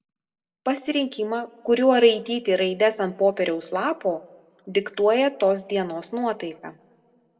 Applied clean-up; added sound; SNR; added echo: none; none; none; reverberation time 0.3 s.